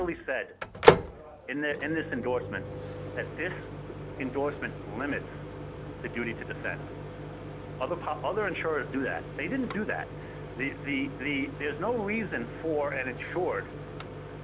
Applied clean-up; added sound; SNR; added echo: none; Microwave oven; 0 dB; none.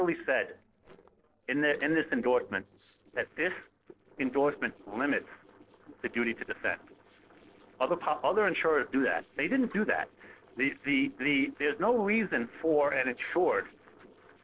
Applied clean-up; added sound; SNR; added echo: neural separator model SepFormer DNS4.